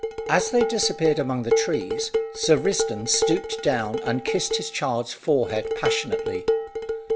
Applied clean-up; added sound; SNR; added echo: none; Dishes, pots, and pans; 2 dB; none.